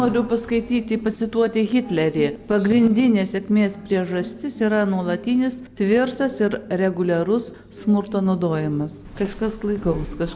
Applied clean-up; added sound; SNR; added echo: none; none; none; none.